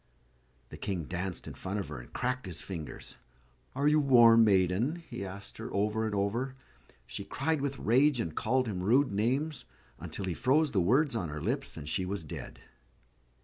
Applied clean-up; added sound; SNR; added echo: none; none; none; none.